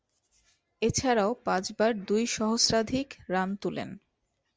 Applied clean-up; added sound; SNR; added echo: none; none; none; none.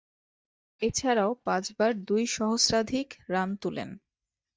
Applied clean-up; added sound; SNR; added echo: neural mask model DeepFilterNet 3.